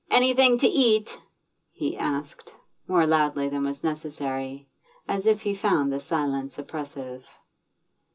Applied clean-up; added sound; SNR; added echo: none; none; none; reverberation time 0.2 s.